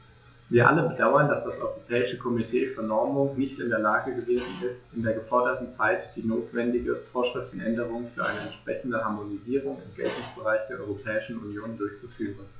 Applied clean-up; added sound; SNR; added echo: classical method log-MMSE.